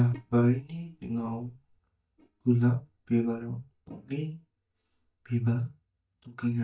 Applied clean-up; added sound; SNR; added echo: neural mask model DeepFilterNet 3.